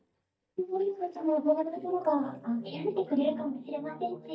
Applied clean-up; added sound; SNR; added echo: neural mask model DeepFilterNet 3.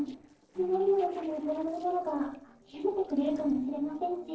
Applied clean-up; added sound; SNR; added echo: neural separator model SepFormer DNS4.